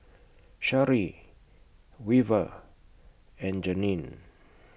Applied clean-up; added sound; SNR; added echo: none; none; none; none.